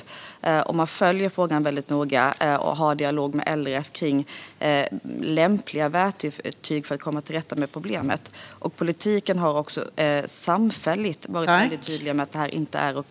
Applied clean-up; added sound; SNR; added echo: none; none; none; none.